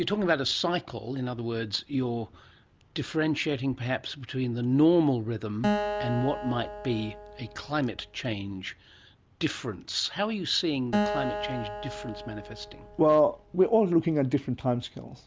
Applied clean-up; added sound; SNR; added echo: none; Acoustic guitar; 6 dB; none.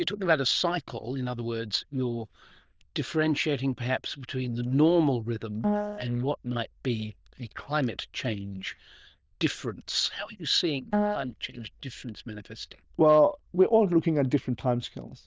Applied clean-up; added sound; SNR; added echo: neural diffusion model UNIVERSE++.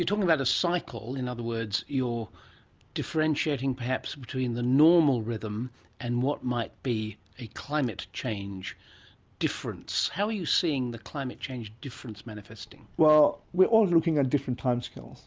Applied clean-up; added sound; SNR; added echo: none; none; none; none.